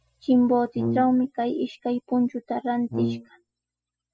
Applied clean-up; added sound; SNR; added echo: classical method spectral subtraction.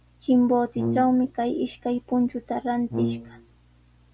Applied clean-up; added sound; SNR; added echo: none; Brass instrument; 5 dB; none.